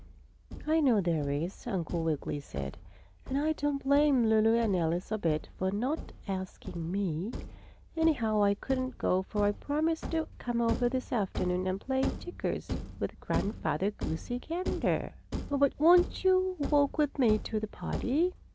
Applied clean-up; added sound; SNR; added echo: none; Thump, thud; 11 dB; none.